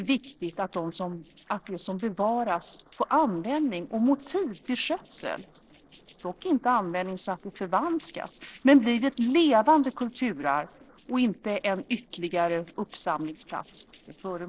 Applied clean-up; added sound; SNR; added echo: neural separator model SepFormer DNS4.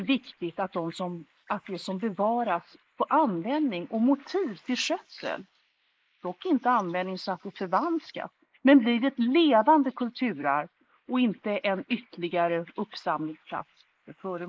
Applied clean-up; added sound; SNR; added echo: neural mask model Resemble Enhance denoiser.